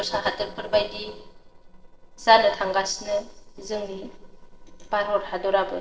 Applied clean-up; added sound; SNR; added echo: neural separator model SepFormer DNS4.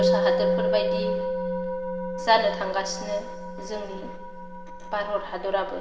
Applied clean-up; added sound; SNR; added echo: none; Musical instrument; -1 dB; reverberation time 1.9 s.